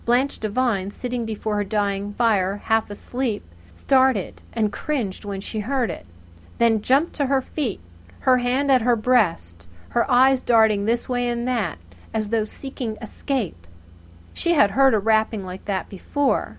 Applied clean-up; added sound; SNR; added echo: none; none; none; none.